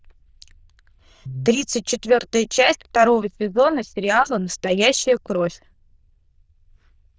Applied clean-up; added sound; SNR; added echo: neural diffusion model UNIVERSE++.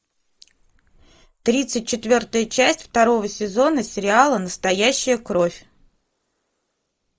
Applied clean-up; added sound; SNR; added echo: neural mask model Resemble Enhance denoiser.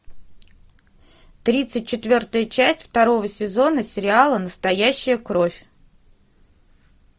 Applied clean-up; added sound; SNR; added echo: none; none; none; none.